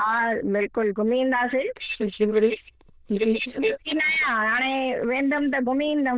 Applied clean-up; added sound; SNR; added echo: neural diffusion model UNIVERSE++.